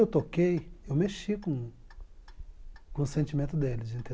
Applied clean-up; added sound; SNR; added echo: none; Clock; 13 dB; none.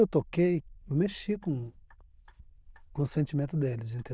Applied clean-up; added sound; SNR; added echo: neural diffusion model UNIVERSE++.